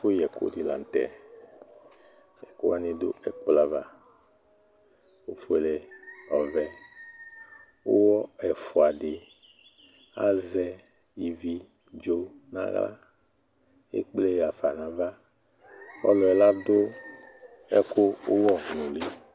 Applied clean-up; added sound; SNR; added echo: none; none; none; none.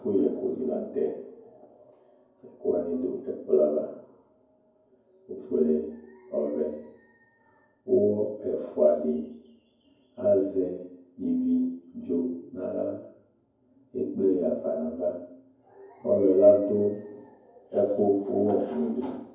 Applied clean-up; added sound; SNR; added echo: none; none; none; reverberation time 0.9 s.